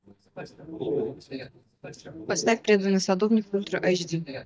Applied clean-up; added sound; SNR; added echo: neural mask model DeepFilterNet 3.